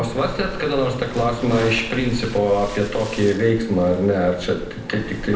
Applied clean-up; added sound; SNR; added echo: none; Waves, surf; 13 dB; reverberation time 0.7 s.